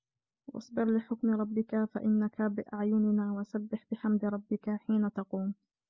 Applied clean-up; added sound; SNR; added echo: none; none; none; none.